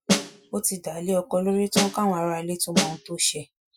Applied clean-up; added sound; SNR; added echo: classical method Wiener filter.